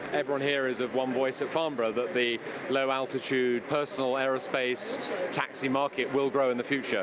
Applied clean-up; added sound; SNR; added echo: none; none; none; none.